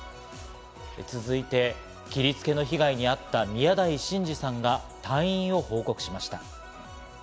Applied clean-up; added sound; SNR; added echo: none; none; none; none.